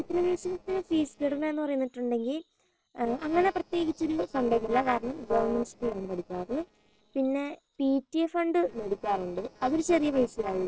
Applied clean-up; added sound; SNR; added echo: neural separator model SepFormer DNS4.